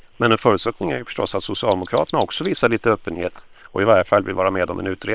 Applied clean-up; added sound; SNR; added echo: neural separator model SepFormer WHAM!.